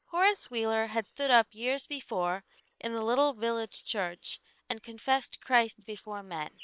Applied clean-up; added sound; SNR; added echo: neural separator model SepFormer WHAM!.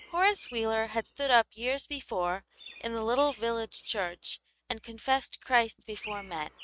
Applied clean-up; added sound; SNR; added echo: neural mask model RNNoise.